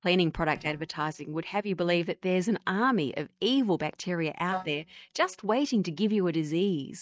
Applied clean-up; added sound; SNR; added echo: neural mask model DeepFilterNet 3.